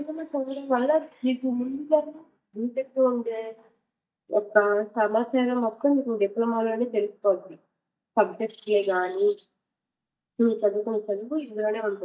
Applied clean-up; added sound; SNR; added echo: neural mask model DeepFilterNet 3.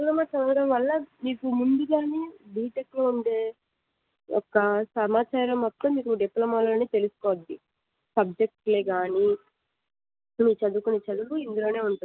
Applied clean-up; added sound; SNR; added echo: none; none; none; none.